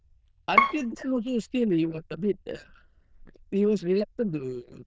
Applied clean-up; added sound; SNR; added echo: neural diffusion model UNIVERSE++.